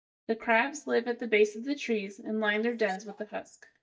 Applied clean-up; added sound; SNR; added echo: neural mask model DeepFilterNet 3.